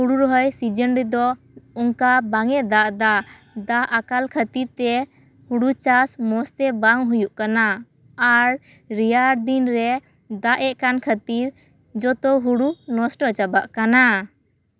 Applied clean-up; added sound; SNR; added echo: none; none; none; none.